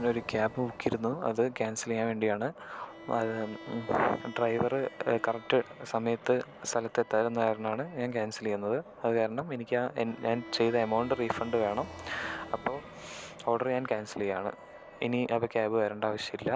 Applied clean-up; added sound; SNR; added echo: none; Car passing by + Bowed string instrument; 19 dB; none.